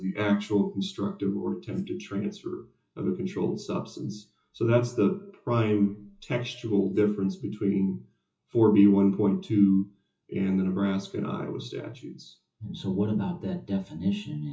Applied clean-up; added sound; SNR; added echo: classical method WPE with log-MMSE.